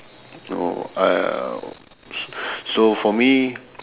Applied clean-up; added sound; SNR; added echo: none; none; none; none.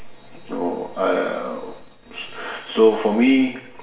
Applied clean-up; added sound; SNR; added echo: none; none; none; reverberation time 0.7 s.